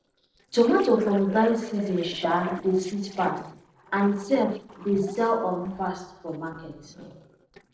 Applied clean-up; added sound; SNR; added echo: neural separator model SepFormer DNS4.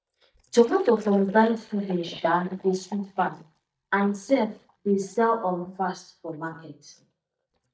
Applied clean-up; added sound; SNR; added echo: neural mask model DeepFilterNet 3.